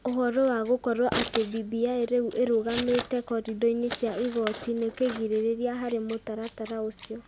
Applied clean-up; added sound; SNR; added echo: none; Scissors; 9 dB; none.